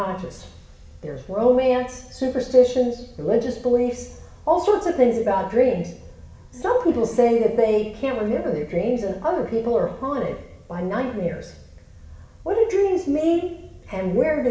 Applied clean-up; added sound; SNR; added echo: none; none; none; reverberation time 0.8 s.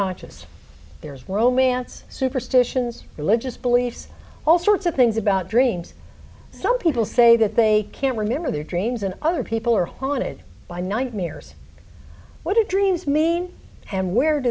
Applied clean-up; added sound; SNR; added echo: none; none; none; none.